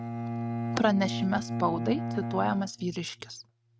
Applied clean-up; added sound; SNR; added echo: neural mask model RNNoise.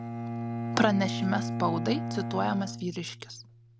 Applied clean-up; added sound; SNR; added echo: none; Bowed string instrument; 3 dB; none.